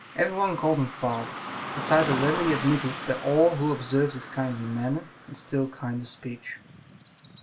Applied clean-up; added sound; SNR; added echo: none; Car passing by / Traffic noise, roadway noise; 10 dB; reverberation time 0.2 s.